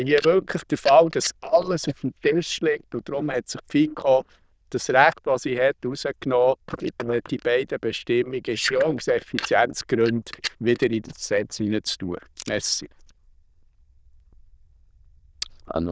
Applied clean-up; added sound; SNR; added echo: neural diffusion model UNIVERSE++.